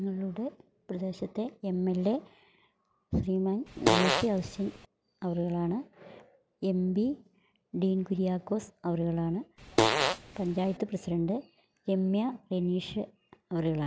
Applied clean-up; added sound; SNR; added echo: none; Fart; -2 dB; none.